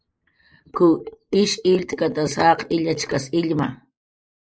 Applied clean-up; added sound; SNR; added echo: neural mask model Resemble Enhance denoiser.